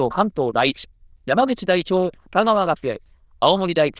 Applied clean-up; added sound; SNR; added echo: neural diffusion model UNIVERSE++.